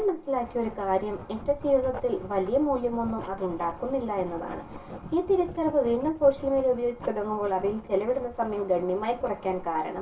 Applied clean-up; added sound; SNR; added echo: none; Writing; 16 dB; reverberation time 0.2 s.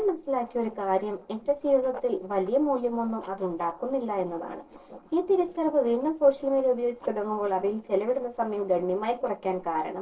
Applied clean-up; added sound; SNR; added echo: neural separator model SepFormer DNS4.